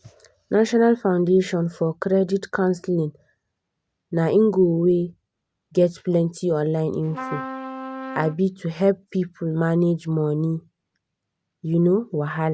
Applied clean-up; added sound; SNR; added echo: none; Trumpet; 11 dB; none.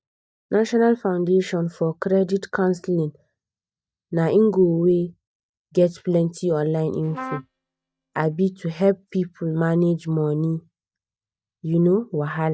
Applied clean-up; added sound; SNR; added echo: neural mask model DeepFilterNet 3.